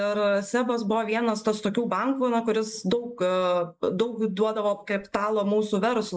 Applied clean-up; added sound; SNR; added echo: neural mask model Resemble Enhance denoiser.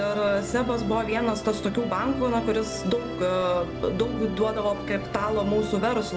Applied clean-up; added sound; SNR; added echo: none; Musical instrument; 8 dB; none.